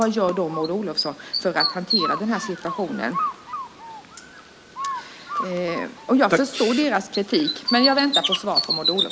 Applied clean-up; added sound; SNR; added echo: none; Bird; 4 dB; none.